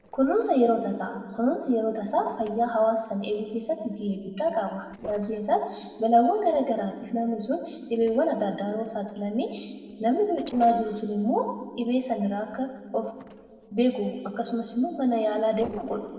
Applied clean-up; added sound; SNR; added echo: neural separator model SepFormer DNS4.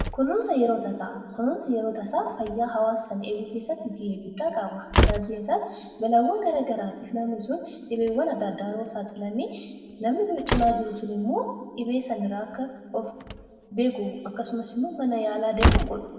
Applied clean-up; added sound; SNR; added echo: none; Slam; 4 dB; reverberation time 1.8 s.